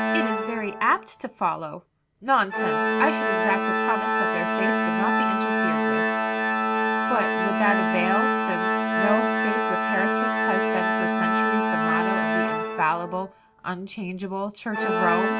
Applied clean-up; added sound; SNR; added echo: none; Organ; -4 dB; none.